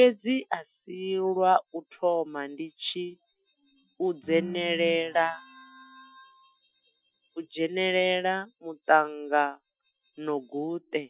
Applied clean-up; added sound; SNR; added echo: classical method Wiener filter.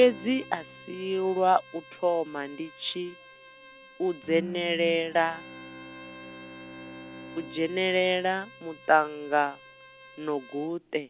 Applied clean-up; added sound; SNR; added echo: none; Bowed string instrument + Bowed string instrument; 17 dB; none.